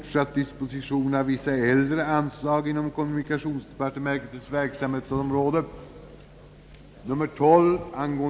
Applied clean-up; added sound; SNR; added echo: none; none; none; none.